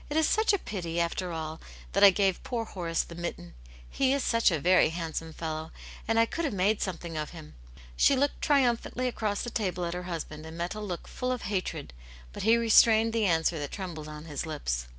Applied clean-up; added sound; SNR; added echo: none; none; none; none.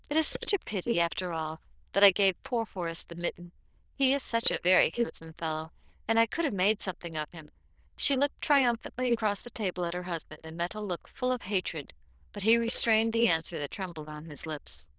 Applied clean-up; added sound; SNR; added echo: neural diffusion model UNIVERSE++.